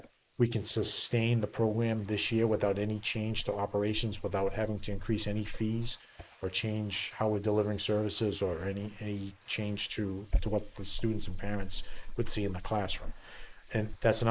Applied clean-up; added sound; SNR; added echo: neural mask model Resemble Enhance denoiser.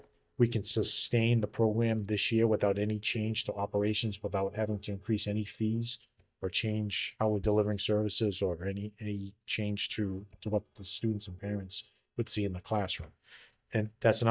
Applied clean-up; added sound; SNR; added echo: neural mask model DeepFilterNet 3.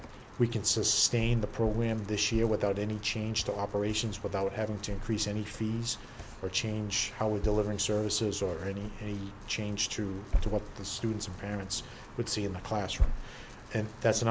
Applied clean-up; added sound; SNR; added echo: none; none; none; none.